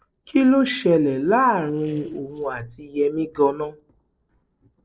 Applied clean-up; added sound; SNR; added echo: neural separator model SepFormer DNS4.